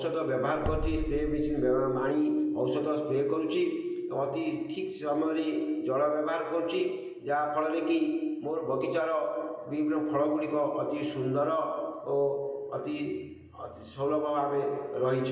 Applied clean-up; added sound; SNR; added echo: none; Bass drum; 5 dB; reverberation time 0.8 s.